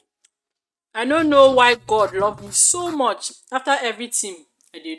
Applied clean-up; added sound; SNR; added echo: neural mask model RNNoise.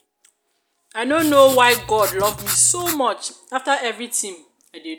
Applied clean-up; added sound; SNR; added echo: none; Writing; 9 dB; none.